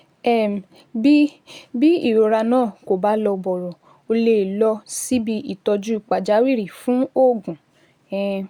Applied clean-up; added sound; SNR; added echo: none; none; none; none.